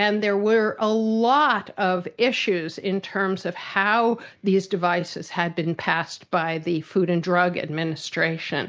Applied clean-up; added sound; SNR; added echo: none; none; none; none.